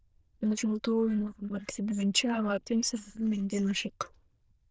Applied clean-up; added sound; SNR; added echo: neural diffusion model UNIVERSE++.